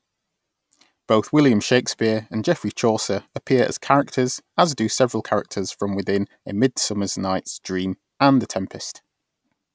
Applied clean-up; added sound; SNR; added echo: none; none; none; none.